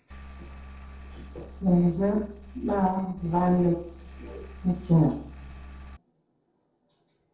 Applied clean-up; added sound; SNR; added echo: neural separator model SepFormer DNS4.